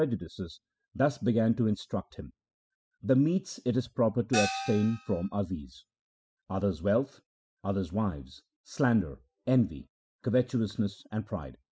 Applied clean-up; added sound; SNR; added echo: classical method spectral subtraction.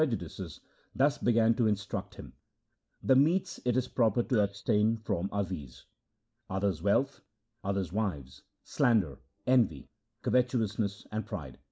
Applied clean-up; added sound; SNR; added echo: neural mask model Resemble Enhance denoiser.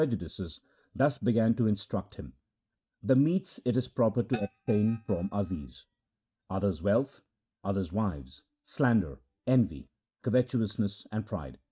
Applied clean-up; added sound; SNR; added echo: neural mask model RNNoise.